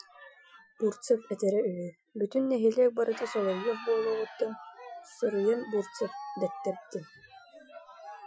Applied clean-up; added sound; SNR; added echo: classical method Wiener filter.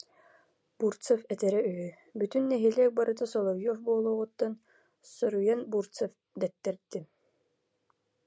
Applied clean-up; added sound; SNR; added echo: none; none; none; none.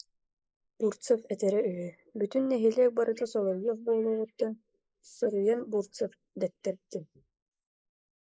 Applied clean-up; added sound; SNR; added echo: neural mask model Resemble Enhance denoiser.